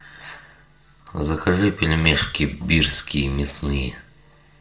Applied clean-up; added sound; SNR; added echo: neural separator model SepFormer DNS4.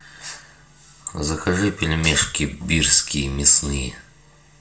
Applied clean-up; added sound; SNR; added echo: none; Hi-hat; 11 dB; reverberation time 0.4 s.